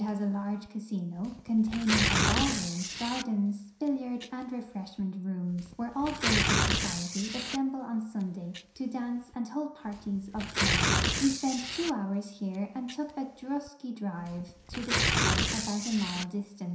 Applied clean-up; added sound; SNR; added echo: none; Tearing; 1 dB; reverberation time 0.7 s.